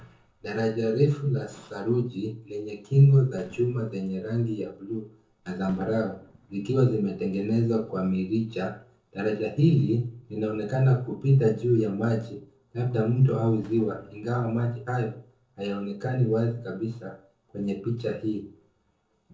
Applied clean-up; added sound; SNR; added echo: neural separator model SepFormer DNS4.